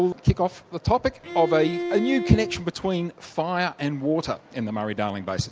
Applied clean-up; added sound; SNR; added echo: none; Bowed string instrument; 6 dB; none.